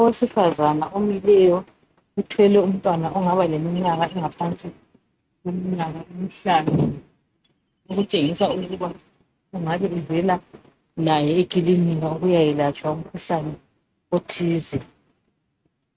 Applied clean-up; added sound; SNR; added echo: neural mask model RNNoise.